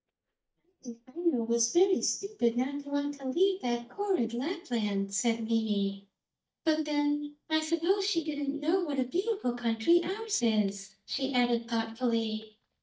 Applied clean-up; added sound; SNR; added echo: neural mask model DeepFilterNet 3.